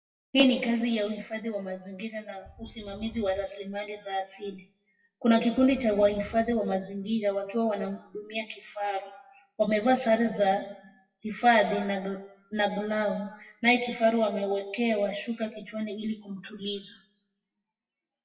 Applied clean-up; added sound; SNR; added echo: classical method WPE with log-MMSE.